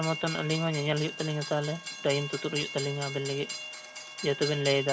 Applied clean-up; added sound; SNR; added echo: none; Train; 8 dB; reverberation time 0.2 s.